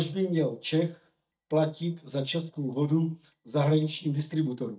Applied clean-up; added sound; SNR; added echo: neural mask model DeepFilterNet 3.